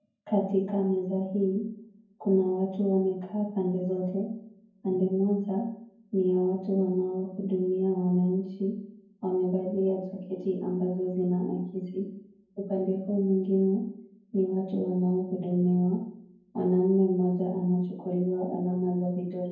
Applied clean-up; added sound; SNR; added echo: none; none; none; reverberation time 0.9 s.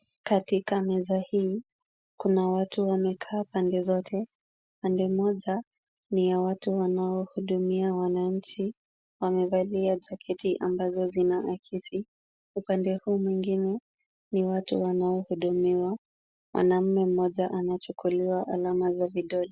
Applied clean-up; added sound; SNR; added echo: none; none; none; none.